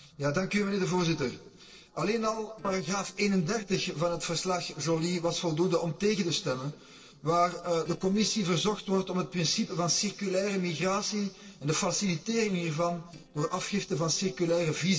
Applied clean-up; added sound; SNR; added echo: neural separator model SepFormer DNS4.